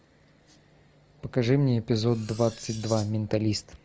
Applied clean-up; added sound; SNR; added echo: none; Cutlery, silverware; 18 dB; none.